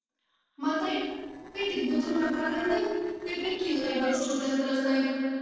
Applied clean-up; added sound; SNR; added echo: neural separator model SepFormer DNS4.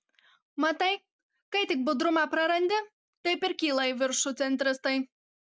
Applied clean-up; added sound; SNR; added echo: none; none; none; none.